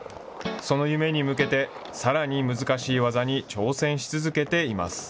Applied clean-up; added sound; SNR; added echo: none; Guitar; 10 dB; none.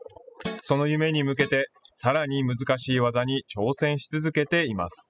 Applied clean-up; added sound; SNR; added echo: classical method spectral subtraction.